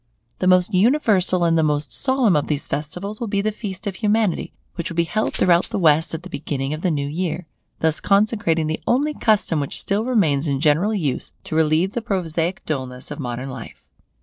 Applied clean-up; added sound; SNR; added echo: neural separator model SepFormer DNS4.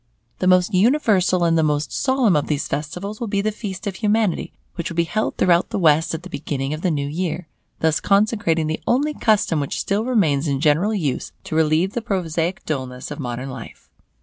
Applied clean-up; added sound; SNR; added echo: none; none; none; none.